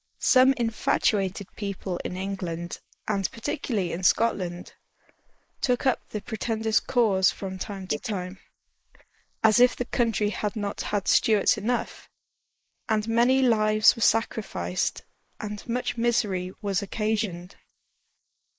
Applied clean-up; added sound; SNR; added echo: neural mask model Resemble Enhance denoiser.